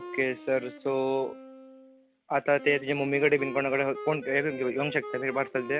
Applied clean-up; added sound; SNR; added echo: none; Wind instrument, woodwind instrument; 14 dB; none.